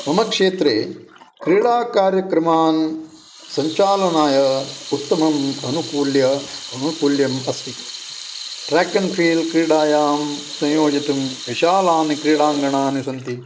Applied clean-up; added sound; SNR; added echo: none; Sink (filling or washing) / Water tap, faucet; 14 dB; none.